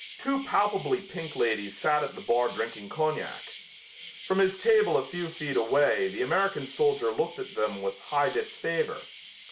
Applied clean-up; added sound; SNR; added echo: none; Insect; 17 dB; none.